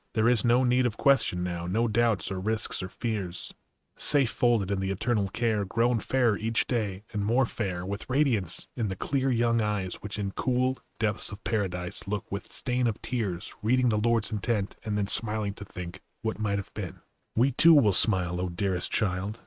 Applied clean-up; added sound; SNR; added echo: neural mask model RNNoise.